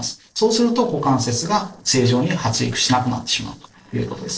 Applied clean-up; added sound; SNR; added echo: neural separator model SepFormer DNS4.